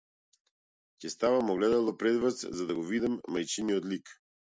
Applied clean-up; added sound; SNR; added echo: none; none; none; none.